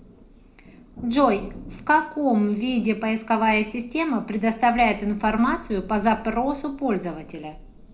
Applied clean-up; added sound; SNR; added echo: none; Thunder; 18 dB; reverberation time 0.3 s.